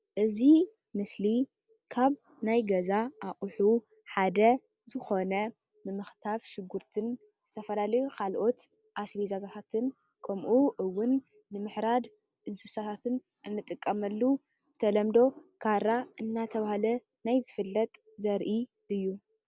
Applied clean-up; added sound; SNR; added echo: none; none; none; none.